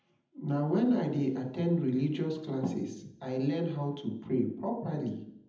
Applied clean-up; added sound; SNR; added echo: none; none; none; reverberation time 0.8 s.